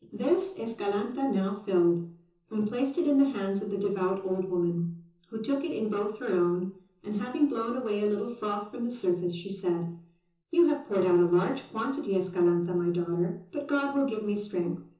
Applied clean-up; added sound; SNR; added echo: none; none; none; reverberation time 0.7 s.